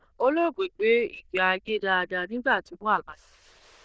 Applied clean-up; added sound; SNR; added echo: neural diffusion model UNIVERSE++.